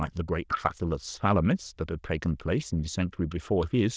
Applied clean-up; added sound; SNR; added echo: neural diffusion model UNIVERSE++.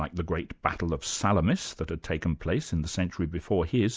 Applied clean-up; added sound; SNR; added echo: none; none; none; none.